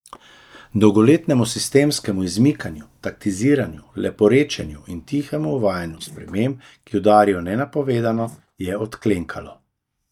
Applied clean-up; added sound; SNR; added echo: neural mask model DeepFilterNet 3.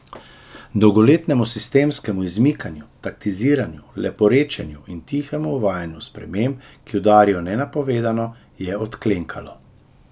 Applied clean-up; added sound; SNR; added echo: none; none; none; none.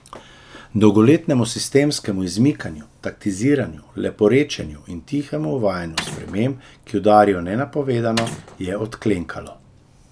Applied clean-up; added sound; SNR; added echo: none; Mechanisms; 11 dB; none.